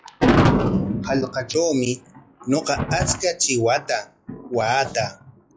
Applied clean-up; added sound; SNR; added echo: classical method log-MMSE.